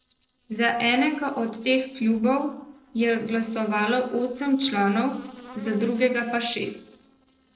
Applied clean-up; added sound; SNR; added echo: neural separator model SepFormer DNS4.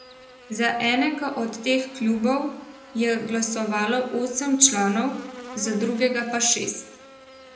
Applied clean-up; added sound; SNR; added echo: none; Buzz; 19 dB; reverberation time 0.7 s.